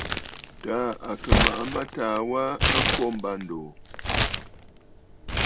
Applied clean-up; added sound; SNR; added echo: none; Crumpling, crinkling; -3 dB; none.